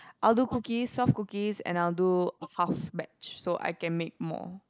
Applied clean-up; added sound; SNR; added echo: neural mask model Resemble Enhance denoiser.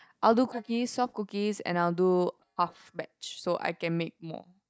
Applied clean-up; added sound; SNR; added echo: neural mask model DeepFilterNet 3.